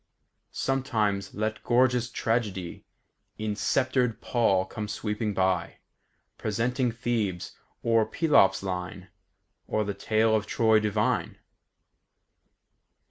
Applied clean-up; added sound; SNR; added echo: none; none; none; none.